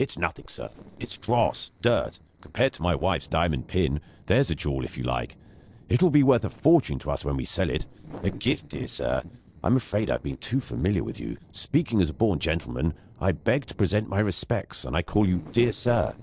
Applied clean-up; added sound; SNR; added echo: neural separator model SepFormer DNS4.